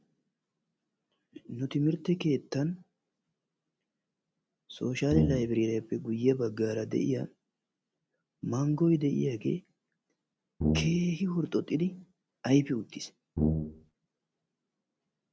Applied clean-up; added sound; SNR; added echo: none; Brass instrument; -2 dB; none.